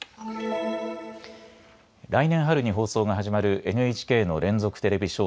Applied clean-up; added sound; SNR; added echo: none; none; none; none.